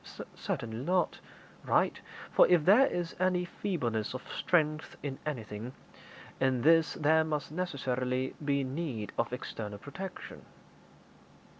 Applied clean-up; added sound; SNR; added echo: none; none; none; none.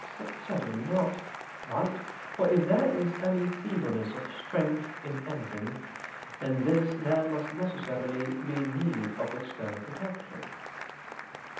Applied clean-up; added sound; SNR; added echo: none; Applause / Cheering; 11 dB; reverberation time 0.8 s.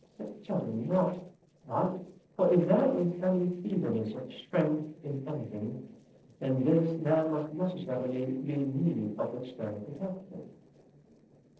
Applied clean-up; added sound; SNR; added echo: neural separator model SepFormer DNS4.